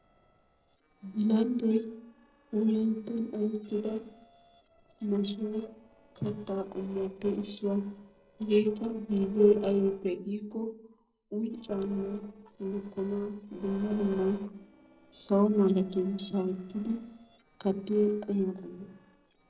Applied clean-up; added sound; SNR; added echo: neural separator model SepFormer DNS4.